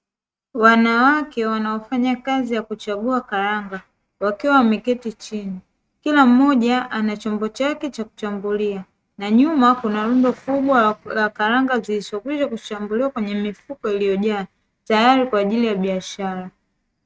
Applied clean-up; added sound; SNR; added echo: neural mask model RNNoise.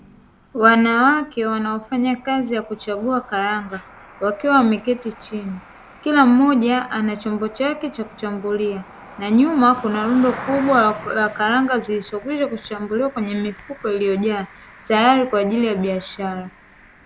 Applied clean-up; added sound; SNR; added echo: none; Cricket; 20 dB; none.